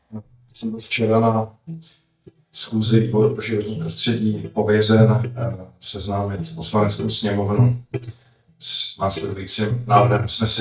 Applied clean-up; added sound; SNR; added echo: neural mask model DeepFilterNet 3.